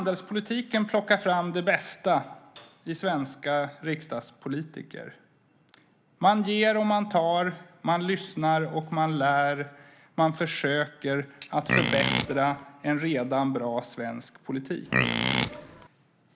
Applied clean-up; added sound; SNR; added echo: none; Livestock, farm animals, working animals; -1 dB; none.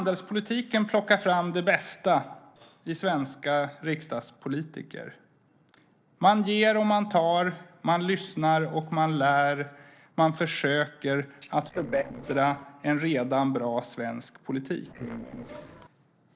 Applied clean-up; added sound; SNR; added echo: neural separator model SepFormer DNS4.